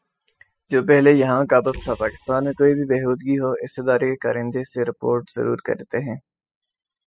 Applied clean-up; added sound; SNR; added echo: classical method spectral subtraction.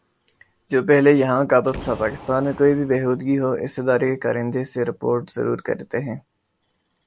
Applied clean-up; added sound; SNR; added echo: none; Boom; 18 dB; none.